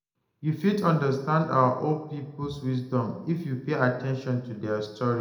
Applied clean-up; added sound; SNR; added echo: none; none; none; reverberation time 0.7 s.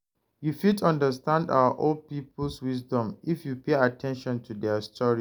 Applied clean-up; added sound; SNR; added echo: none; none; none; none.